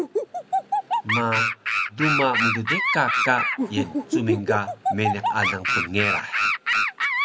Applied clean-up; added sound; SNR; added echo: none; Animal; -3 dB; none.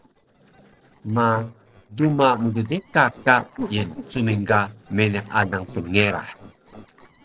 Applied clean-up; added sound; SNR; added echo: neural separator model SepFormer DNS4.